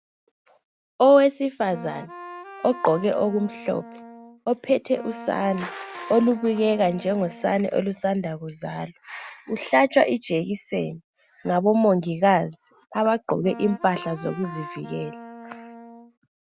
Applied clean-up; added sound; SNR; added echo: none; Wind instrument, woodwind instrument; 15 dB; none.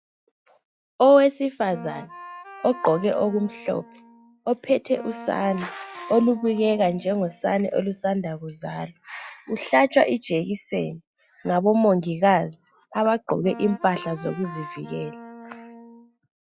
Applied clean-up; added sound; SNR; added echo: classical method log-MMSE.